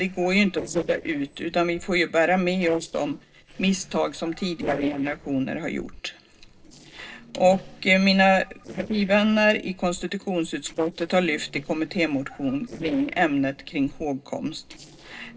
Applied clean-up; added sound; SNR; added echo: neural separator model SepFormer DNS4.